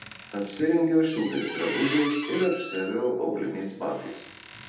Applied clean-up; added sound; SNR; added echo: none; Squeak; 10 dB; reverberation time 0.8 s.